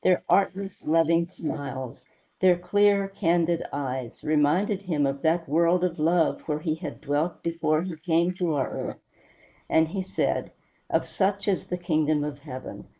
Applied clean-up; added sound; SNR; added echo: neural mask model Resemble Enhance denoiser.